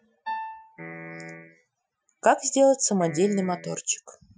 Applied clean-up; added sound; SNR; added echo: classical method Wiener filter.